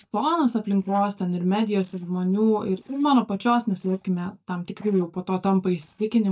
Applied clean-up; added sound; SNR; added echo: neural mask model DeepFilterNet 3.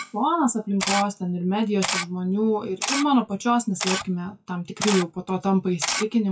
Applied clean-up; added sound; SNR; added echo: classical method WPE with log-MMSE.